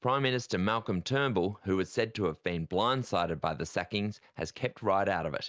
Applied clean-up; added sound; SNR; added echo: none; none; none; none.